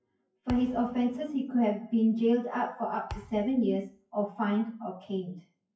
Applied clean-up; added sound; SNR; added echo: classical method WPE with log-MMSE.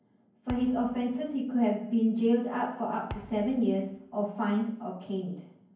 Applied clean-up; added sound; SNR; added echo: none; Thump, thud; 18 dB; reverberation time 0.9 s.